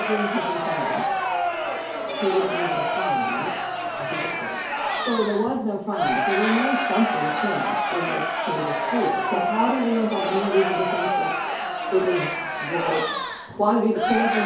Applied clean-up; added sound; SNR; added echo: none; Crowd; -1 dB; reverberation time 2.4 s.